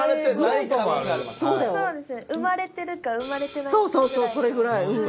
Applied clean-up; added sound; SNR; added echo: none; Hi-hat; 17 dB; none.